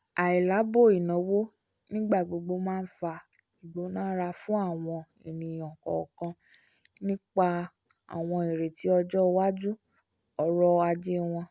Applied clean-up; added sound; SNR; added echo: none; none; none; none.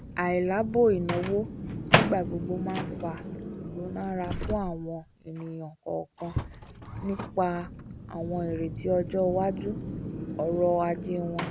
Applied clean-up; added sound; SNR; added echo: none; Microwave oven + Car; 4 dB; none.